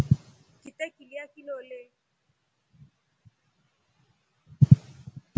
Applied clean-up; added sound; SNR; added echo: none; none; none; none.